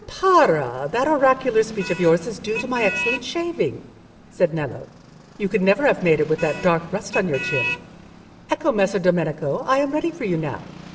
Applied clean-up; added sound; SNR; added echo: none; Motor vehicle (road); 12 dB; reverberation time 1.7 s.